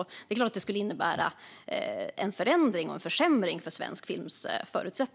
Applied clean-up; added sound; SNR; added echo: none; none; none; none.